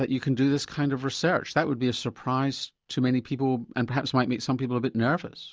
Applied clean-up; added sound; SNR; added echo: none; none; none; none.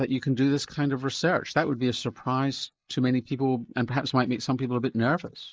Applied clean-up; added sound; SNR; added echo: neural mask model Resemble Enhance denoiser.